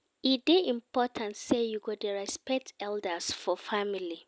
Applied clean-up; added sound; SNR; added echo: none; none; none; none.